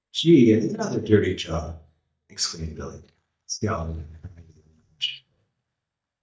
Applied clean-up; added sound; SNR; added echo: neural mask model DeepFilterNet 3.